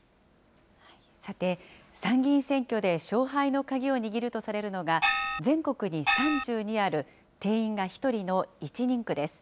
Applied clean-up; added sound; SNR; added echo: none; Gong; -3 dB; none.